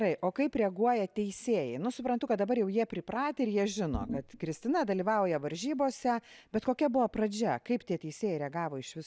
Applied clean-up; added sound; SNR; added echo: none; none; none; none.